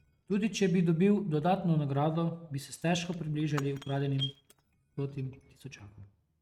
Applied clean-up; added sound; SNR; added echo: neural mask model RNNoise.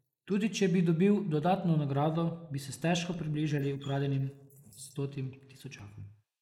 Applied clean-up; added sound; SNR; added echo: neural mask model Resemble Enhance denoiser.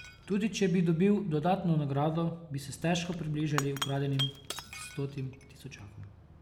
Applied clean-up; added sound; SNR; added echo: none; Shatter / Crushing; 13 dB; none.